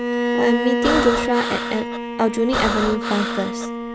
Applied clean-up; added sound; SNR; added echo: none; Bowed string instrument + Breathing; 0 dB; none.